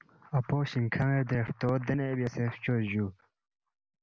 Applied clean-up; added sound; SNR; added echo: none; none; none; none.